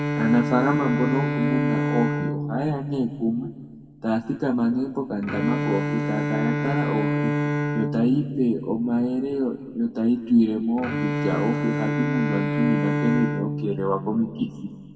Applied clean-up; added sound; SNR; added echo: none; Bowed string instrument; 2 dB; reverberation time 1.5 s.